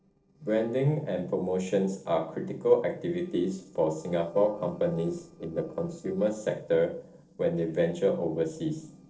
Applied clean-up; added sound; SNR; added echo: neural separator model SepFormer DNS4.